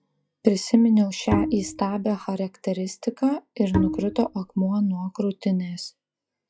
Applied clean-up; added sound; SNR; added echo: classical method log-MMSE.